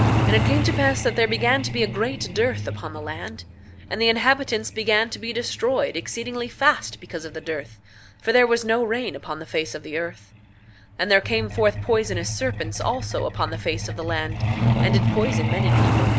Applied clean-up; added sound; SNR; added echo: none; Truck; 2 dB; none.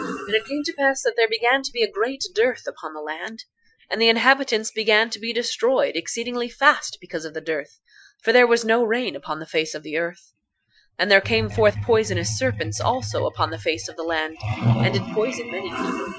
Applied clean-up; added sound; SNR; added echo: classical method Wiener filter.